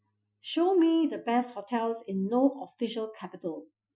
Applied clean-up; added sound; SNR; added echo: classical method Wiener filter.